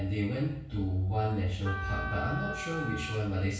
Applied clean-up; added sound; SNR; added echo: none; Wind instrument, woodwind instrument; 8 dB; reverberation time 0.6 s.